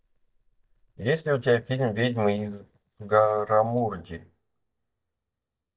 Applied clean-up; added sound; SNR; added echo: neural mask model DeepFilterNet 3.